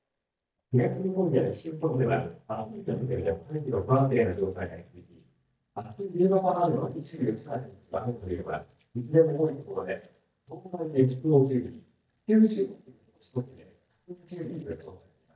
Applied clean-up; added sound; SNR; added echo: neural mask model DeepFilterNet 3.